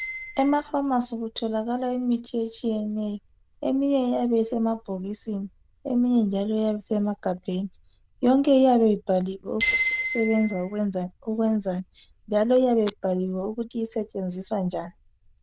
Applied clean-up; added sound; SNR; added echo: neural diffusion model UNIVERSE++.